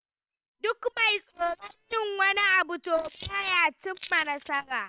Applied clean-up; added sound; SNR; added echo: neural separator model SepFormer WHAM!.